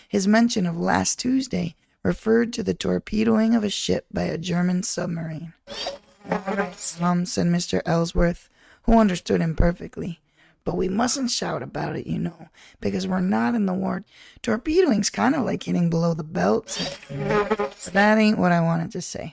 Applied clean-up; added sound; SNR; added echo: neural mask model RNNoise.